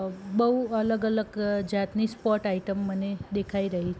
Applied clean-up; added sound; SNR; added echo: none; none; none; none.